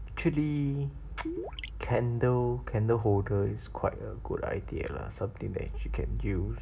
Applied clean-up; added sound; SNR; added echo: none; Gurgling; 8 dB; reverberation time 0.5 s.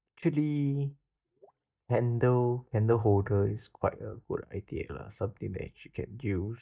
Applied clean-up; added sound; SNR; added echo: neural mask model DeepFilterNet 3.